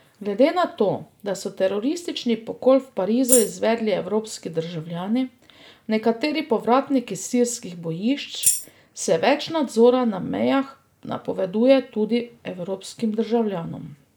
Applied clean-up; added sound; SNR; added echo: neural mask model Resemble Enhance denoiser.